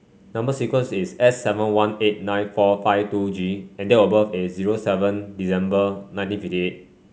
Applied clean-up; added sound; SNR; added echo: none; none; none; none.